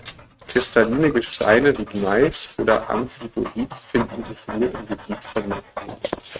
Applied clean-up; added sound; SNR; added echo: neural mask model RNNoise.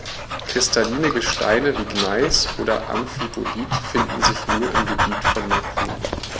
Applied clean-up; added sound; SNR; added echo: none; Dog; 1 dB; none.